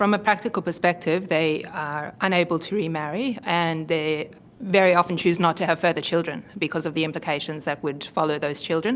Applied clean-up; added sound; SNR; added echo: none; none; none; none.